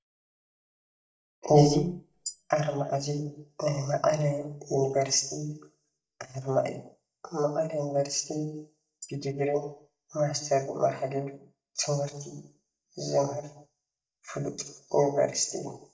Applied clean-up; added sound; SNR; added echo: neural mask model DeepFilterNet 3.